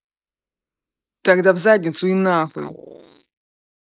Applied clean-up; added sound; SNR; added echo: neural mask model Resemble Enhance denoiser.